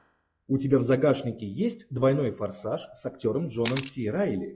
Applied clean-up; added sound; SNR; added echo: classical method log-MMSE.